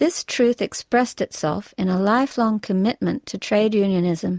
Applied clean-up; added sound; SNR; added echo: none; none; none; none.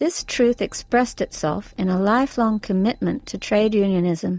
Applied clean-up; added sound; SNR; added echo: neural mask model DeepFilterNet 3.